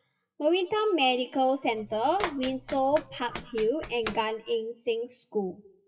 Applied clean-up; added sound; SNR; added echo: classical method WPE with log-MMSE.